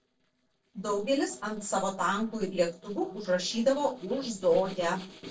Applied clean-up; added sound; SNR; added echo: neural separator model SepFormer DNS4.